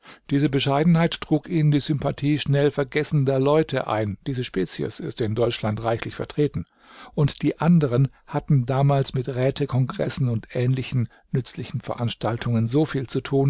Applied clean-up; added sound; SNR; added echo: none; none; none; none.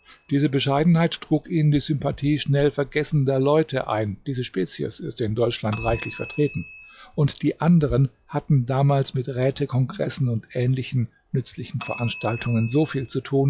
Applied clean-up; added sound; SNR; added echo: classical method log-MMSE.